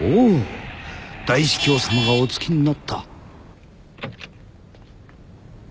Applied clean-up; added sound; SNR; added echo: none; Traffic noise, roadway noise / Vehicle horn, car horn, honking; 8 dB; none.